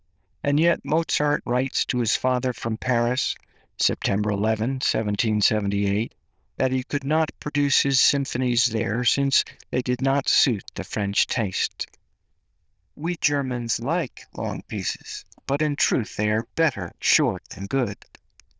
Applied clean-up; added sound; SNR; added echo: neural diffusion model UNIVERSE++.